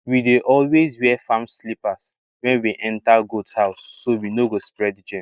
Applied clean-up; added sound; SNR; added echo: neural mask model Resemble Enhance denoiser.